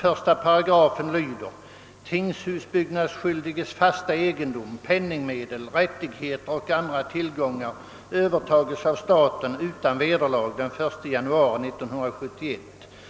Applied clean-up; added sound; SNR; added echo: none; none; none; none.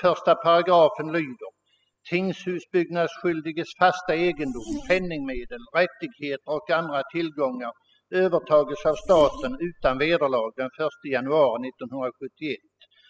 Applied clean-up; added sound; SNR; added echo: classical method spectral subtraction.